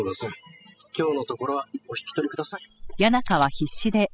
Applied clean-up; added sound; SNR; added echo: classical method spectral subtraction.